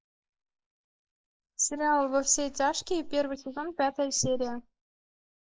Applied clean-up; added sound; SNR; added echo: neural mask model Resemble Enhance denoiser.